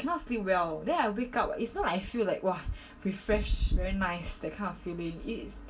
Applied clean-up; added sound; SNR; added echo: none; none; none; reverberation time 0.2 s.